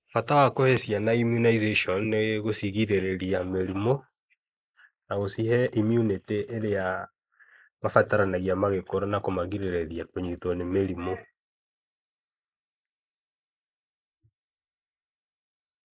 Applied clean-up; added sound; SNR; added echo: neural mask model Resemble Enhance denoiser.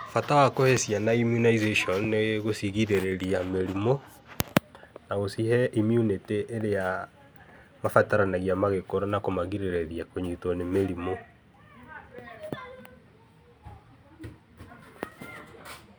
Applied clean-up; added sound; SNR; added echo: none; none; none; none.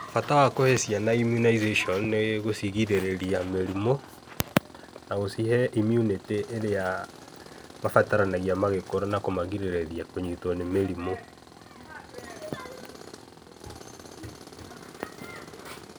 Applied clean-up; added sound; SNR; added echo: none; Tools; 20 dB; none.